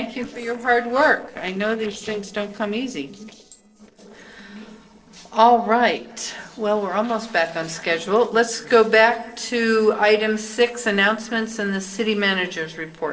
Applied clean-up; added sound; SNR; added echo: neural separator model SepFormer DNS4.